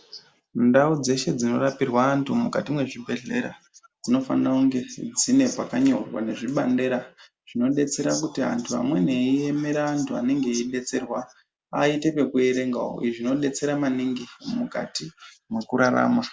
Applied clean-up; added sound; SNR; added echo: none; none; none; none.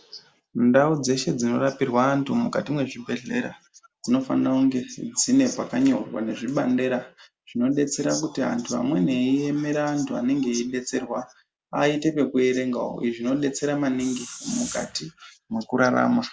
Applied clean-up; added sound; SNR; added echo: none; Hiss; 13 dB; none.